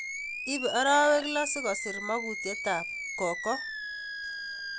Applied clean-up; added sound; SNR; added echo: none; Animal; 6 dB; none.